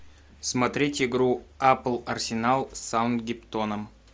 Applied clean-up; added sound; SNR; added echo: none; none; none; none.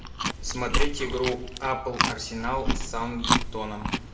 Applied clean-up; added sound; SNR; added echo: none; Chewing, mastication; -4 dB; reverberation time 0.8 s.